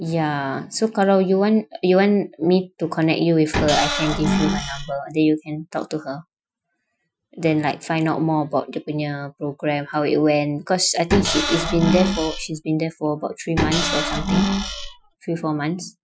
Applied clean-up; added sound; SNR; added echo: classical method Wiener filter.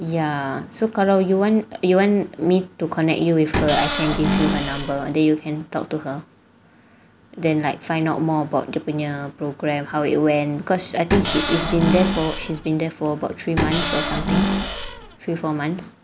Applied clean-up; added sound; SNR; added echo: none; Cupboard open or close / Door; 1 dB; none.